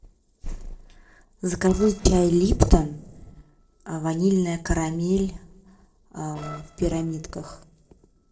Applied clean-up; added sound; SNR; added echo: neural separator model SepFormer DNS4.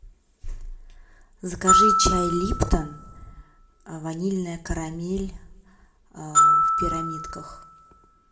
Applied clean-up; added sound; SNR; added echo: none; Glockenspiel; -3 dB; reverberation time 0.8 s.